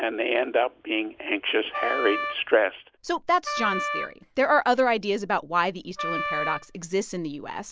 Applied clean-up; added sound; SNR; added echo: none; Wind instrument, woodwind instrument; 6 dB; none.